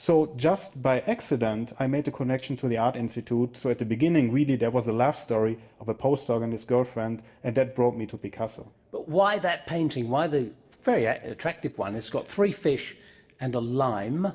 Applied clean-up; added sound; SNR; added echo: none; none; none; reverberation time 0.8 s.